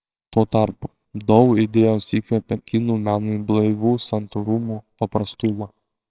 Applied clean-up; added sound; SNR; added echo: neural separator model SepFormer WHAMR!.